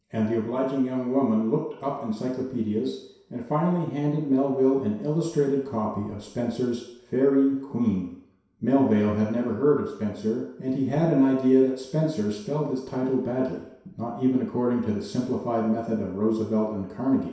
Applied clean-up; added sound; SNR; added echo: none; none; none; reverberation time 0.7 s.